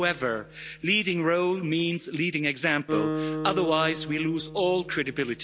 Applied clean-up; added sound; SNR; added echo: none; Acoustic guitar; 9 dB; none.